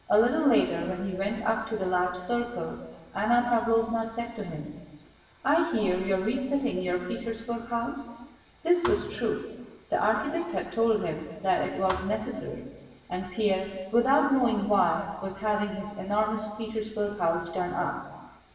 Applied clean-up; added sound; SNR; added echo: none; Thump, thud; 12 dB; reverberation time 1.3 s.